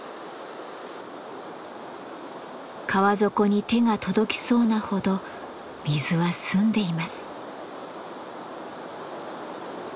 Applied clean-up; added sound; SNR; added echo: none; none; none; none.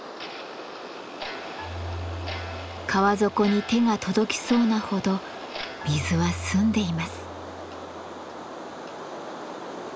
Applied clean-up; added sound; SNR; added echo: none; Clock + Marimba, xylophone; 11 dB; none.